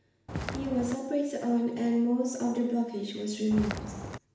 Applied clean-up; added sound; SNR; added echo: none; Walk, footsteps; 6 dB; reverberation time 0.6 s.